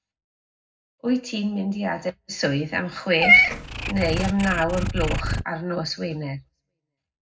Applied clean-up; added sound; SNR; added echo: none; Meow / Purr; 0 dB; reverberation time 0.3 s.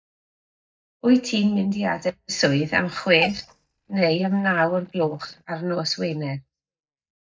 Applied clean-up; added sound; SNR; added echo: neural mask model DeepFilterNet 3.